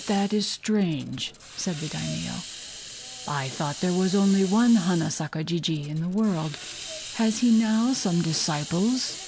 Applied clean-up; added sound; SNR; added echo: none; Hiss; 14 dB; none.